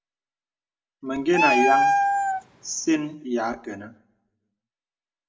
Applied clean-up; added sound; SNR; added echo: none; Meow; -4 dB; reverberation time 0.4 s.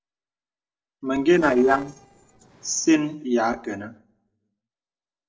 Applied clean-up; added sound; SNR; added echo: neural separator model SepFormer DNS4.